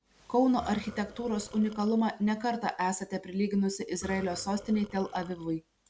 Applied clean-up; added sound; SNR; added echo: none; Burping, eructation; 19 dB; none.